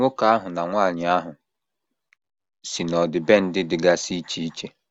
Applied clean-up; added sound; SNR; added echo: none; none; none; none.